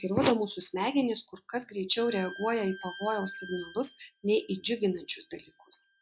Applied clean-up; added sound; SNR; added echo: classical method log-MMSE.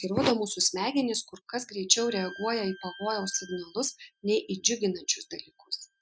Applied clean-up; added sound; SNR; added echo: classical method spectral subtraction.